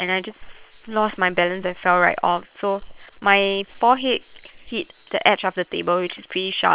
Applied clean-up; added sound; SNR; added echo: neural separator model SepFormer WHAM!.